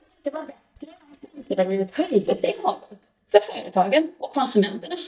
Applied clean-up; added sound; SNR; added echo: neural mask model DeepFilterNet 3.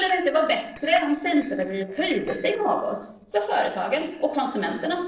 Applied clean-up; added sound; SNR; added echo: neural separator model SepFormer DNS4.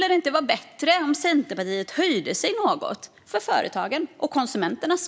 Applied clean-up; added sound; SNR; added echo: none; none; none; none.